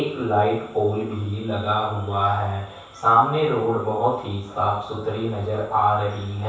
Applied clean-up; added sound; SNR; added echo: none; none; none; reverberation time 0.7 s.